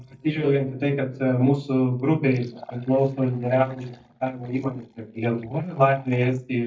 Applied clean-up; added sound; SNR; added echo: neural mask model DeepFilterNet 3.